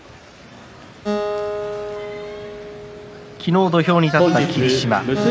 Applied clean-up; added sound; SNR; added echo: none; Acoustic guitar; 9 dB; none.